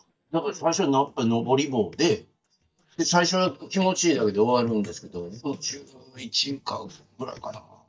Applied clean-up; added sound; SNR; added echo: neural mask model DeepFilterNet 3.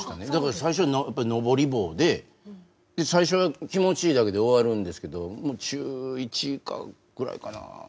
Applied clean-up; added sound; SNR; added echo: none; none; none; none.